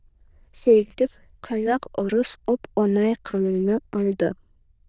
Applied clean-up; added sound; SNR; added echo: neural diffusion model UNIVERSE++.